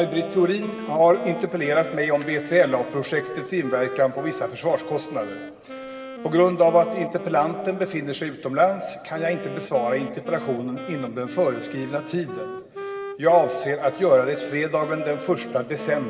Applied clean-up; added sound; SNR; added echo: none; Wind instrument, woodwind instrument; 12 dB; reverberation time 2.0 s.